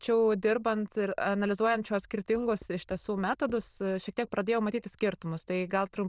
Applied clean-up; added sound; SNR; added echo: neural diffusion model UNIVERSE++.